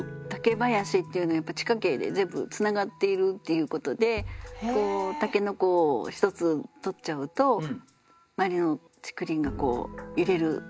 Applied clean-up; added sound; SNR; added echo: none; none; none; none.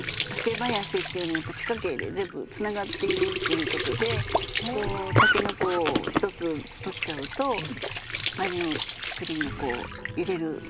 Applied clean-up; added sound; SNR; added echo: none; Squeak / Trickle, dribble / Sink (filling or washing); -2 dB; none.